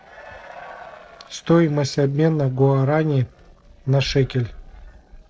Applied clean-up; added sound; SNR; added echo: neural separator model SepFormer DNS4.